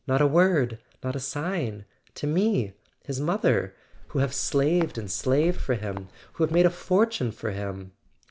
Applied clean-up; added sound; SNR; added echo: none; Walk, footsteps; 9 dB; none.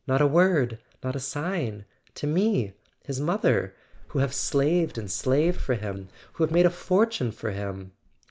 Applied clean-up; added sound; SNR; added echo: neural mask model Resemble Enhance denoiser.